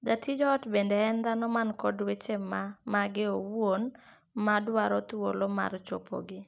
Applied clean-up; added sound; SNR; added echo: none; none; none; none.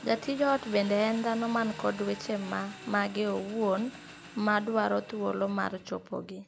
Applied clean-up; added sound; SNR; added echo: none; Engine; 16 dB; none.